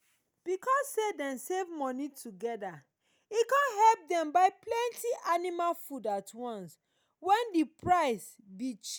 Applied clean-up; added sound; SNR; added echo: none; none; none; none.